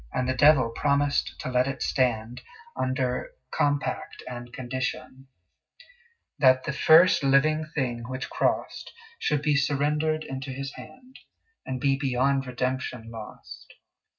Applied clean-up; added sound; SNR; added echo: none; none; none; reverberation time 0.4 s.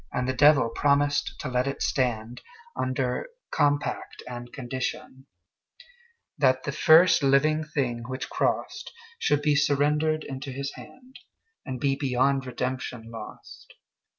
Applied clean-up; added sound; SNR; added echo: none; none; none; none.